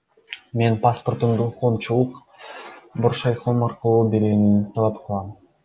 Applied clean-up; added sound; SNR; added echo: none; none; none; none.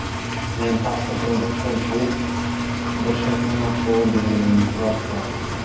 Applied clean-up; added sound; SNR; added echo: none; Engine; 0 dB; reverberation time 0.9 s.